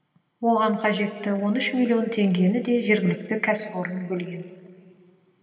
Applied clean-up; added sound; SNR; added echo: none; none; none; reverberation time 2.2 s.